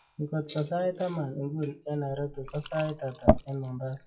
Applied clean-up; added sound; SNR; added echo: classical method WPE with log-MMSE.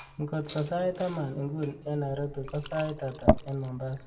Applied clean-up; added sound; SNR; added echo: none; Fill (with liquid) / Glass; 2 dB; reverberation time 1.1 s.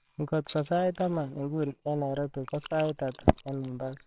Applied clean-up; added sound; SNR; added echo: neural separator model SepFormer WHAMR!.